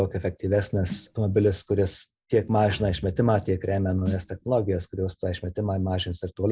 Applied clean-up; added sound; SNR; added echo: neural mask model DeepFilterNet 3.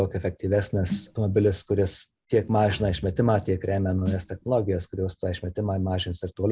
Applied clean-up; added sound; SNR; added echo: none; Bowed string instrument + Snare drum; 15 dB; none.